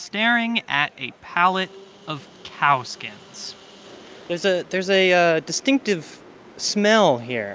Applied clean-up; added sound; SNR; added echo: none; none; none; none.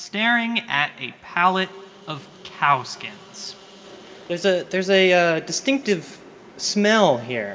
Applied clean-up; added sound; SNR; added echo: none; none; none; reverberation time 0.8 s.